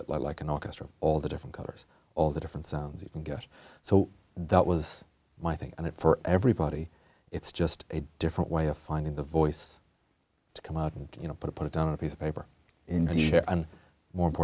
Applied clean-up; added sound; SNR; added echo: none; none; none; none.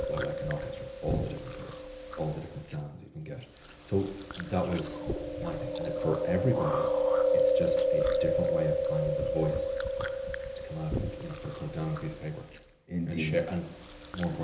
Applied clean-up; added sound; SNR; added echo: none; Chewing, mastication; -3 dB; reverberation time 1.4 s.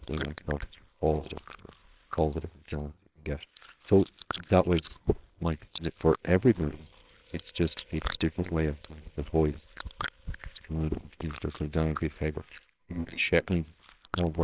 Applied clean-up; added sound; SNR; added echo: neural separator model SepFormer WHAMR!.